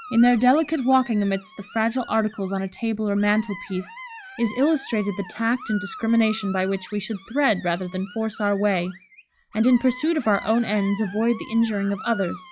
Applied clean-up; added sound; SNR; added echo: classical method log-MMSE.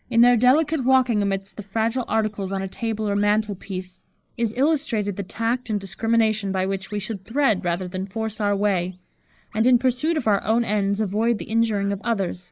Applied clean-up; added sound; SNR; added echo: neural mask model Resemble Enhance denoiser.